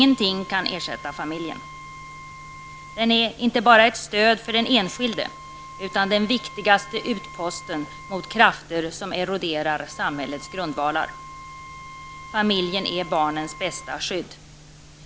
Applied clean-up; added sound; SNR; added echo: none; Wind instrument, woodwind instrument; 18 dB; none.